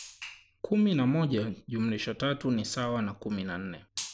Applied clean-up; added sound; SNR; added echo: none; none; none; none.